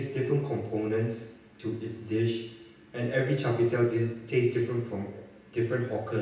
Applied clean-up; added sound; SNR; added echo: none; none; none; reverberation time 0.9 s.